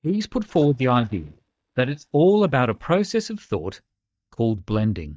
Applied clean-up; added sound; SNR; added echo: neural mask model DeepFilterNet 3.